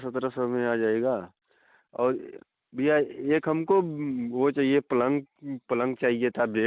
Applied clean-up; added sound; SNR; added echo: none; none; none; none.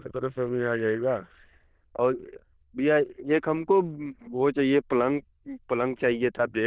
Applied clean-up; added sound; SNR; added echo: neural diffusion model UNIVERSE++.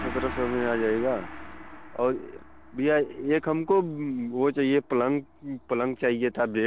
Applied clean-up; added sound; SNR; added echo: none; Gong; 14 dB; none.